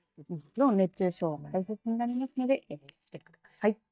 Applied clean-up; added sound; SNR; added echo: neural mask model DeepFilterNet 3.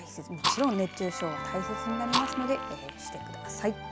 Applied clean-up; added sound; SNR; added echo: none; Fire + Wind instrument, woodwind instrument; 2 dB; none.